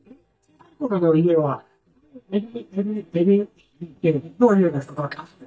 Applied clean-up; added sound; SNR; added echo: neural mask model DeepFilterNet 3.